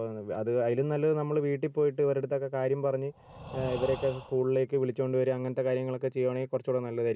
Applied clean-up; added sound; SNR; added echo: none; Breathing; 15 dB; none.